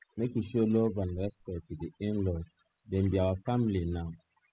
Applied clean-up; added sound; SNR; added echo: classical method spectral subtraction.